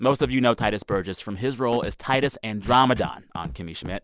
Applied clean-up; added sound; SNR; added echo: none; Scratching (performance technique); 14 dB; none.